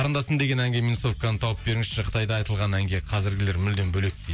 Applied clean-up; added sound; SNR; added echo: none; none; none; none.